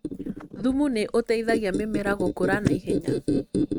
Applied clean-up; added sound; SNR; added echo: neural mask model RNNoise.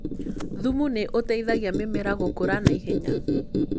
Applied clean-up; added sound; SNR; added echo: none; Squeak; 1 dB; none.